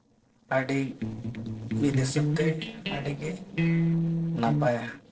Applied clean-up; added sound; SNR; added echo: neural separator model SepFormer DNS4.